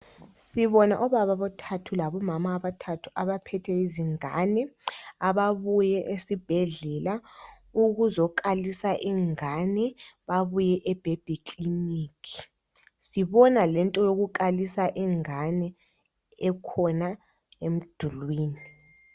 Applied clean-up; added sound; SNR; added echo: none; none; none; none.